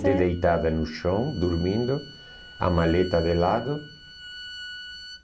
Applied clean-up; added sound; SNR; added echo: none; Bowed string instrument; 17 dB; none.